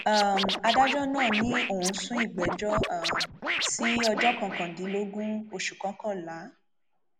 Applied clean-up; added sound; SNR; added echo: none; Scratching (performance technique); 3 dB; none.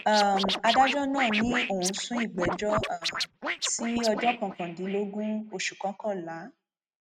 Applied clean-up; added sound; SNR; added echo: neural mask model RNNoise.